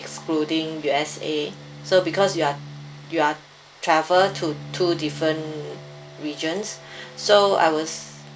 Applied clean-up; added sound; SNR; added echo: none; Bowed string instrument; 16 dB; none.